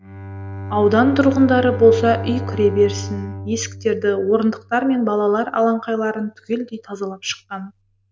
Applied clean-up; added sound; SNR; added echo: none; Bowed string instrument; 12 dB; none.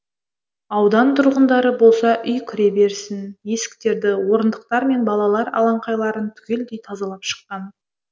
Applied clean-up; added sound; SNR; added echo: none; none; none; none.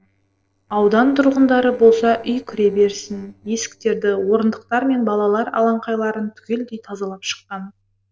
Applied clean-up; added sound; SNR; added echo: neural separator model SepFormer DNS4.